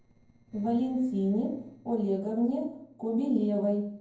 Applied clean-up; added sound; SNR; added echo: neural separator model SepFormer DNS4.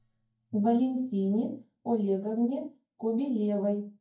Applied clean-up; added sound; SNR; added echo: neural mask model DeepFilterNet 3.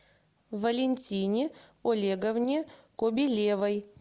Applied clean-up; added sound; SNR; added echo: none; none; none; none.